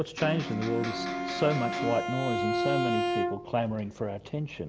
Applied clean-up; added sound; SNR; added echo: none; Electric guitar + Bowed string instrument; 1 dB; none.